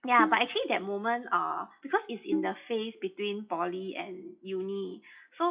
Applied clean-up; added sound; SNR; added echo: classical method WPE with log-MMSE.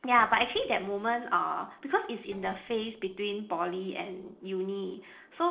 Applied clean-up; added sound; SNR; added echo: neural separator model SepFormer DNS4.